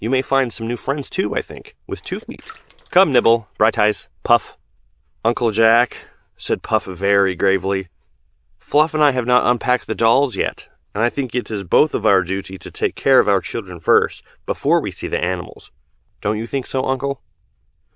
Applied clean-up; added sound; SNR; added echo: neural diffusion model UNIVERSE++.